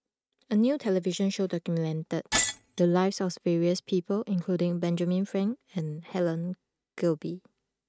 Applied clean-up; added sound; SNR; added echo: neural mask model RNNoise.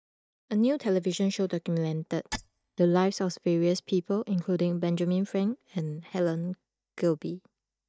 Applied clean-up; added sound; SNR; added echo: neural mask model DeepFilterNet 3.